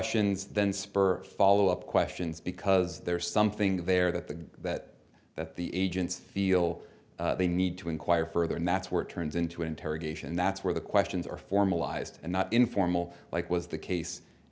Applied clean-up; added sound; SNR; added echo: none; none; none; none.